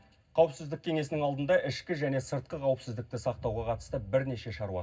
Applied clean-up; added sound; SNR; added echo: none; none; none; reverberation time 0.4 s.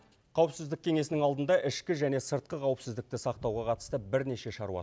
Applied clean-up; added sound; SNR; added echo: none; none; none; none.